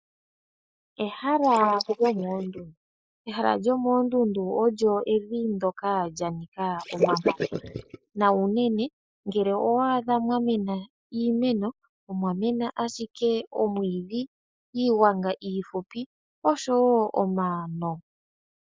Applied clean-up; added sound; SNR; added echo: neural mask model Resemble Enhance denoiser.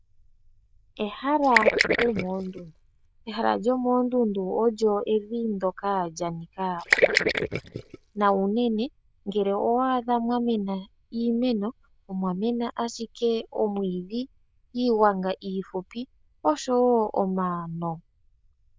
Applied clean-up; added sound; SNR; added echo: neural diffusion model UNIVERSE++.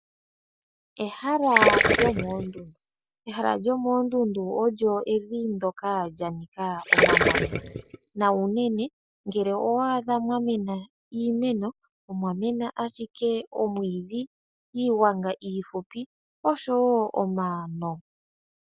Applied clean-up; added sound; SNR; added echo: none; Gurgling; -3 dB; none.